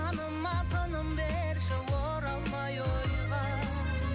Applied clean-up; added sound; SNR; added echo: none; none; none; none.